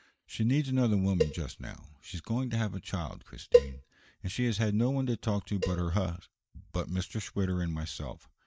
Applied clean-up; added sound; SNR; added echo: neural mask model DeepFilterNet 3.